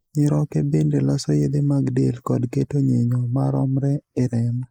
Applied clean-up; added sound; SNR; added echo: neural mask model Resemble Enhance denoiser.